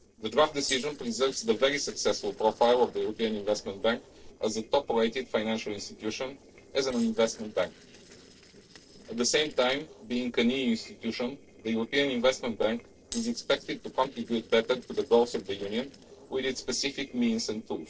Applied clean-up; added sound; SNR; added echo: neural separator model SepFormer DNS4.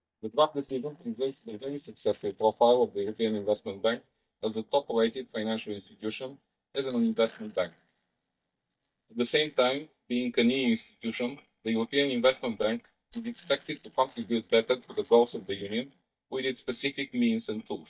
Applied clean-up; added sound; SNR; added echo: neural mask model DeepFilterNet 3.